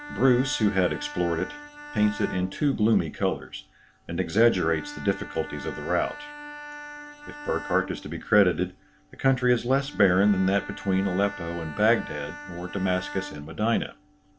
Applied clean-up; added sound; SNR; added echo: none; Bowed string instrument; 15 dB; none.